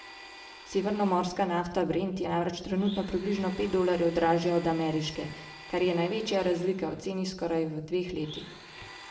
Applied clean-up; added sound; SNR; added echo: none; Domestic sounds, home sounds; 19 dB; reverberation time 0.8 s.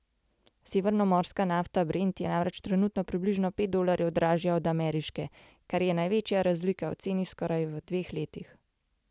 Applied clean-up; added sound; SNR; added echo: none; none; none; none.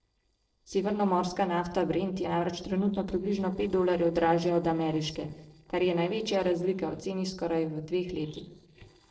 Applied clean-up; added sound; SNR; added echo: neural separator model SepFormer DNS4.